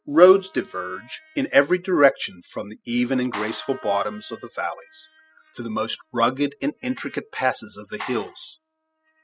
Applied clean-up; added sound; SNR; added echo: classical method spectral subtraction.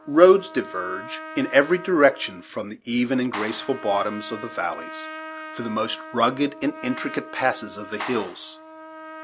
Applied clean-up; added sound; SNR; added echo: none; Trumpet + Clapping; 14 dB; none.